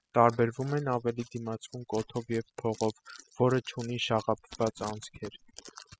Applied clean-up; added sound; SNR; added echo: classical method spectral subtraction.